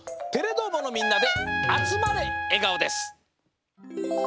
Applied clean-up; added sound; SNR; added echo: none; Trumpet; 2 dB; none.